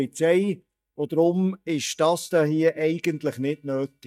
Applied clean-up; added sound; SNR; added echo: neural mask model DeepFilterNet 3.